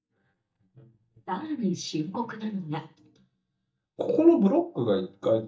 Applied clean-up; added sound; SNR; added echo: neural mask model DeepFilterNet 3.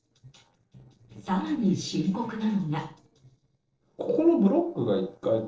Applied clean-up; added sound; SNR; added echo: neural separator model SepFormer DNS4.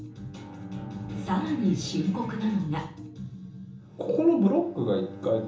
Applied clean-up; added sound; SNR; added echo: none; Bowed string instrument; 18 dB; reverberation time 1.2 s.